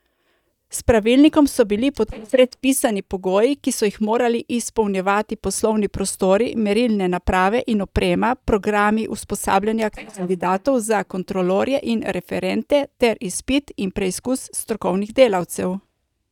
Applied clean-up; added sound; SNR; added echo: neural mask model DeepFilterNet 3.